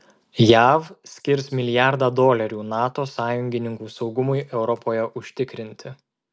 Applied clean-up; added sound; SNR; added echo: none; none; none; none.